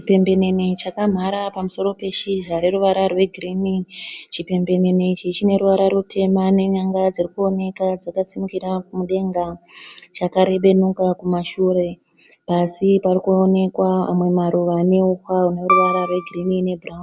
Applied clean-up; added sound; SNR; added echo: none; Piano; 3 dB; none.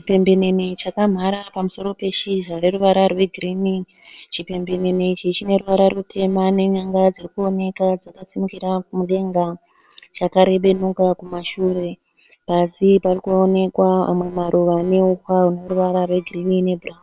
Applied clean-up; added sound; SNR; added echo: neural separator model SepFormer WHAM!.